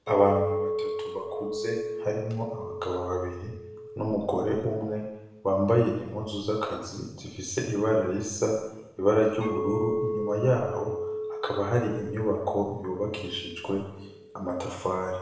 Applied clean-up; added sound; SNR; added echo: none; Chink, clink; 8 dB; reverberation time 0.9 s.